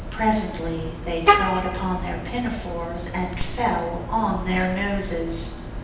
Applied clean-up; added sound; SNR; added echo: none; Vehicle horn, car horn, honking; 1 dB; reverberation time 0.9 s.